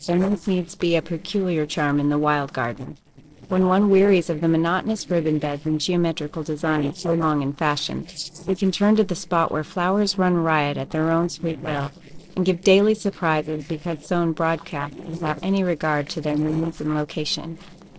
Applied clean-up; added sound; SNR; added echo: neural separator model SepFormer DNS4.